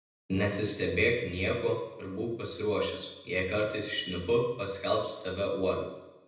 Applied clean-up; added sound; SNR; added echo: none; none; none; reverberation time 0.9 s.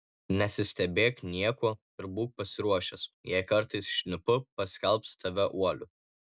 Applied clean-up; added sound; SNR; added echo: none; none; none; none.